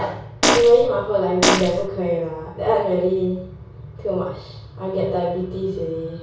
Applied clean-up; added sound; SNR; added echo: none; Fart; -2 dB; reverberation time 0.6 s.